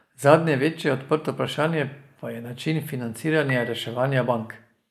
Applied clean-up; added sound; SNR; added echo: neural mask model Resemble Enhance denoiser.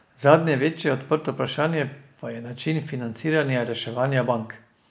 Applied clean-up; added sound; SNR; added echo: none; none; none; none.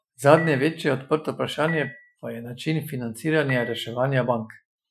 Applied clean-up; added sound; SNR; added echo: classical method Wiener filter.